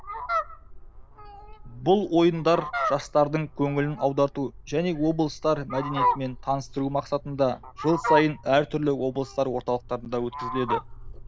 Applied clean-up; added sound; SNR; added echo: none; Fowl; 7 dB; none.